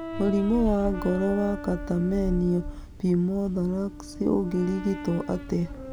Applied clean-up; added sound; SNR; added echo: none; Brass instrument; 13 dB; none.